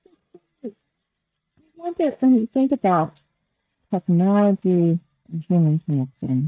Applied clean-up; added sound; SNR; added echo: neural mask model DeepFilterNet 3.